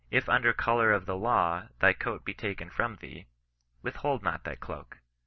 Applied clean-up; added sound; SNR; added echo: none; none; none; none.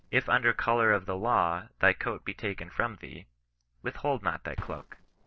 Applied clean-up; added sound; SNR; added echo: neural separator model SepFormer DNS4.